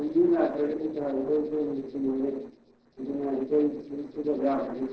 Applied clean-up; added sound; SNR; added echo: neural separator model SepFormer DNS4.